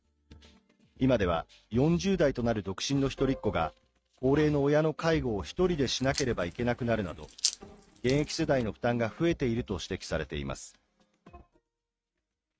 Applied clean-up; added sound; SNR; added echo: neural mask model RNNoise.